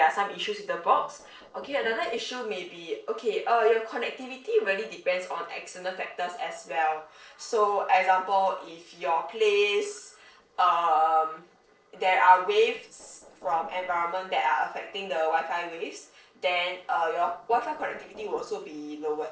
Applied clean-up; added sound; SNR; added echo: neural separator model SepFormer DNS4.